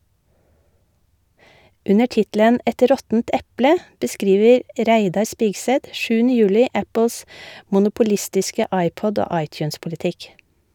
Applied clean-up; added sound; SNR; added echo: none; none; none; none.